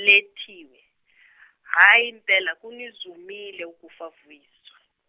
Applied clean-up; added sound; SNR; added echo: none; none; none; none.